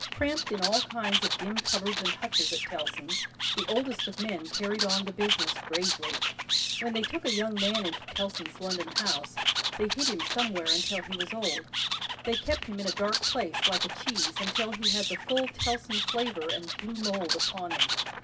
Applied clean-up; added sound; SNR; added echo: none; Animal; -2 dB; reverberation time 0.4 s.